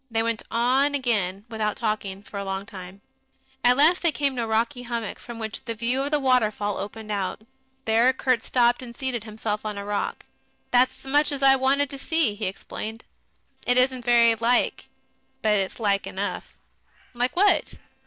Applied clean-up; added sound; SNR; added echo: neural separator model SepFormer DNS4.